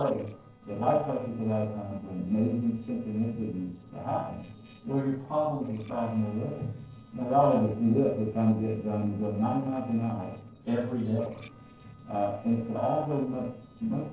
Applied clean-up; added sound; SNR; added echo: neural separator model SepFormer DNS4.